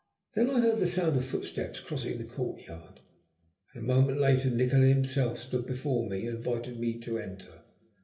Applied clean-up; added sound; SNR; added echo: none; none; none; reverberation time 1.3 s.